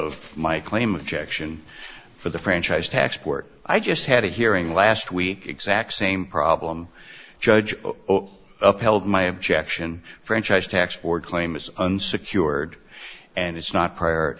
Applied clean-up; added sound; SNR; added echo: none; none; none; none.